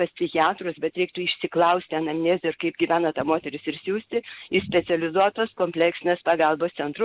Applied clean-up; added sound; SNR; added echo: none; none; none; none.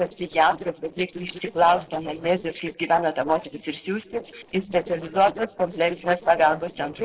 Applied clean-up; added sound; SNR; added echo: neural separator model SepFormer DNS4.